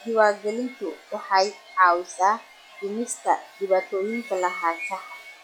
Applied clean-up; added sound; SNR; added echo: classical method log-MMSE.